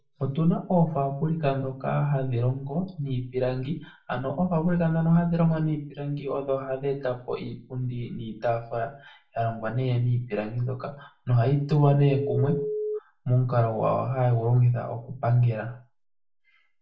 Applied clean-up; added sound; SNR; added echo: none; Telephone; 3 dB; reverberation time 0.3 s.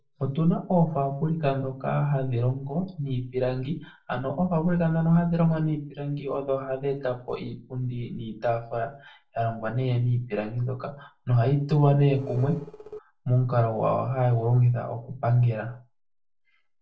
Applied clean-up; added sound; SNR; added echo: neural separator model SepFormer DNS4.